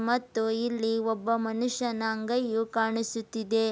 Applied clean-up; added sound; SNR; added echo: none; none; none; none.